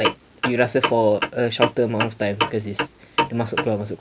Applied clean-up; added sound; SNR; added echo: none; Clock; 3 dB; none.